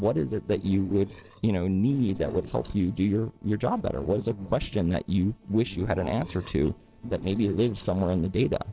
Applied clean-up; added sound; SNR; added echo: neural separator model SepFormer DNS4.